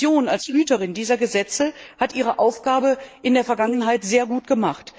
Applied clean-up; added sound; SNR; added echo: neural mask model Resemble Enhance denoiser.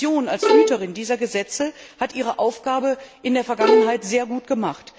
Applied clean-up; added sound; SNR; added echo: none; Bowed string instrument; -4 dB; none.